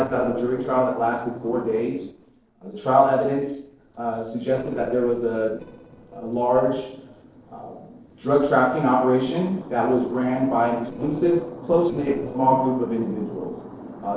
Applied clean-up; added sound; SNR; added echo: neural separator model SepFormer DNS4.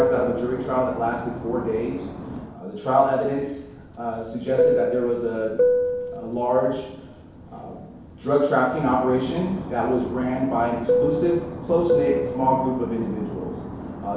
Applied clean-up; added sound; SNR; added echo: none; Fixed-wing aircraft, airplane; 3 dB; reverberation time 1.0 s.